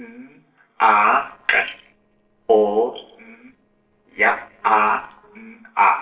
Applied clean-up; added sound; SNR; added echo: neural separator model SepFormer DNS4.